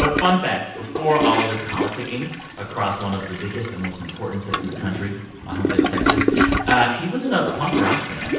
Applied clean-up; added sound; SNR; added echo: none; Toilet flush; 1 dB; reverberation time 0.9 s.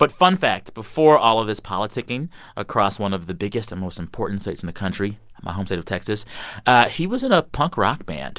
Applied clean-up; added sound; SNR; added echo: none; none; none; none.